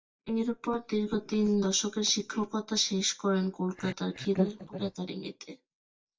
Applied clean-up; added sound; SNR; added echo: neural mask model DeepFilterNet 3.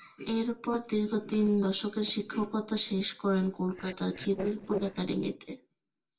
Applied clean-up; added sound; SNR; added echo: neural separator model SepFormer DNS4.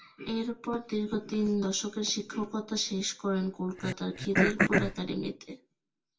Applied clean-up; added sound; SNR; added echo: none; Cough; -2 dB; reverberation time 0.1 s.